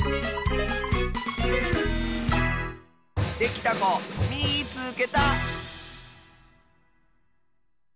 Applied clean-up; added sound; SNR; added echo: none; none; none; none.